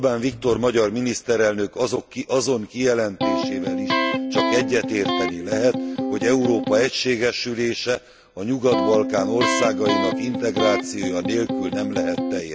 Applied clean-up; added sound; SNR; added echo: none; Electric guitar; 1 dB; none.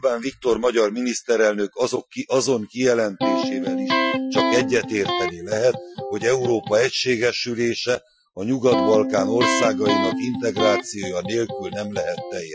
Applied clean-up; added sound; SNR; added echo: classical method Wiener filter.